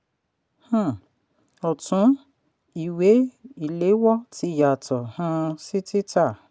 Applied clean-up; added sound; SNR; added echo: none; none; none; none.